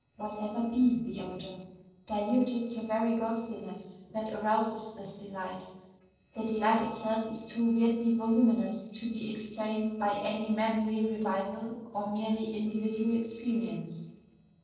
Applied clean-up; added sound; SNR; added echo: neural separator model SepFormer DNS4.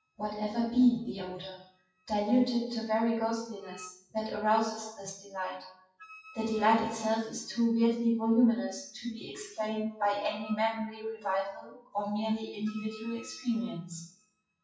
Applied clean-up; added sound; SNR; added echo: classical method WPE with log-MMSE.